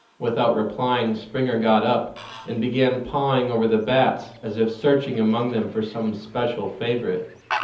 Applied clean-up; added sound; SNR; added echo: none; Fowl; 17 dB; reverberation time 0.7 s.